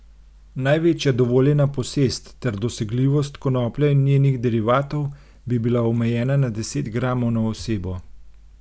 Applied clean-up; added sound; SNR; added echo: none; none; none; none.